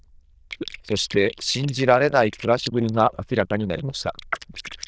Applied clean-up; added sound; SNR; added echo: neural diffusion model UNIVERSE++.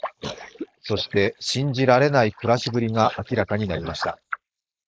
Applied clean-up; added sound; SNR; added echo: neural mask model Resemble Enhance denoiser.